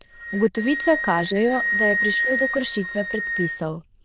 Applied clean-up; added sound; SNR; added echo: neural diffusion model UNIVERSE++.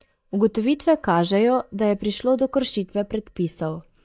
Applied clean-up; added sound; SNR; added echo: neural mask model DeepFilterNet 3.